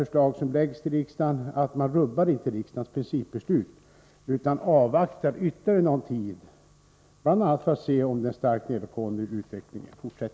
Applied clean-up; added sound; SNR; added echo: none; none; none; none.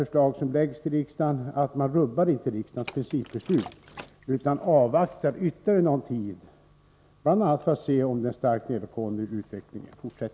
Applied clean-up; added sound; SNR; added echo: none; Liquid; 19 dB; none.